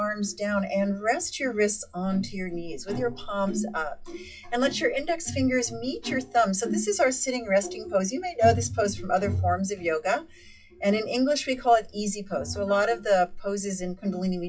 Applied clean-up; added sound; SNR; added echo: classical method WPE with log-MMSE.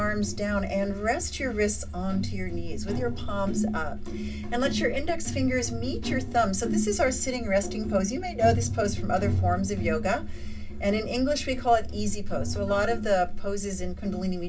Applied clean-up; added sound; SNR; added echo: none; Wind instrument, woodwind instrument; 17 dB; reverberation time 0.4 s.